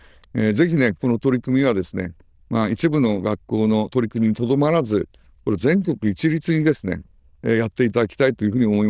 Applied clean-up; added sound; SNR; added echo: neural diffusion model UNIVERSE++.